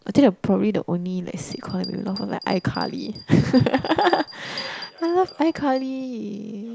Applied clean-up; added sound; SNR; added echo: none; Bell; 20 dB; none.